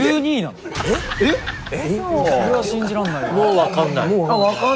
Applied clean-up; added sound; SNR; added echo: none; Bird; 19 dB; none.